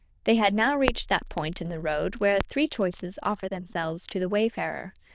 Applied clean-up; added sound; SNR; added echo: neural diffusion model UNIVERSE++.